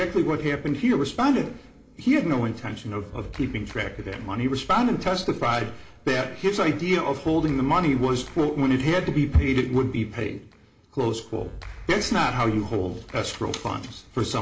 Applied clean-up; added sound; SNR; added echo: none; Clapping; 20 dB; reverberation time 0.5 s.